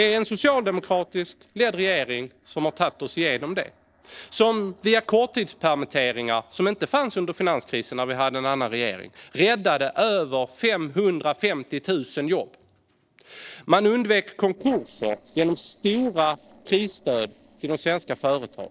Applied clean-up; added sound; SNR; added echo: neural separator model SepFormer DNS4.